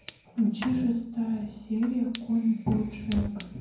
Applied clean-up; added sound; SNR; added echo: none; Fire; 15 dB; reverberation time 0.9 s.